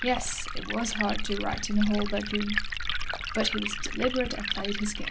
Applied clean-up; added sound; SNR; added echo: none; Liquid; 0 dB; none.